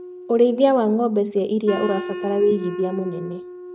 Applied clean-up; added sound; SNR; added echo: neural mask model RNNoise.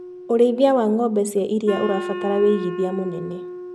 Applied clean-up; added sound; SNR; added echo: none; Wind instrument, woodwind instrument; 11 dB; none.